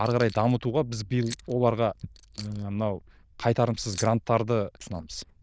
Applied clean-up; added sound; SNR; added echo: neural diffusion model UNIVERSE++.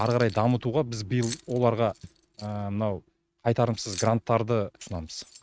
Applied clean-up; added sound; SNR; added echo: neural mask model RNNoise.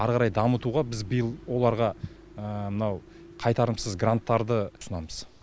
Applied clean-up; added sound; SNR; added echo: none; none; none; none.